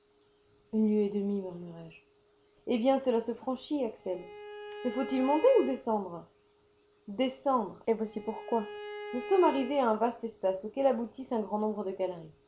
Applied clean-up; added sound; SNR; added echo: none; Bowed string instrument; 13 dB; none.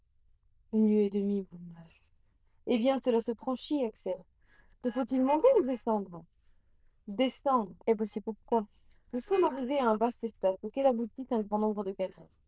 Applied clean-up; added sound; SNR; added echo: neural diffusion model UNIVERSE++.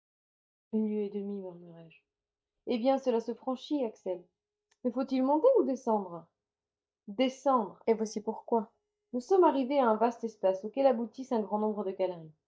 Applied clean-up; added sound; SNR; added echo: neural mask model DeepFilterNet 3.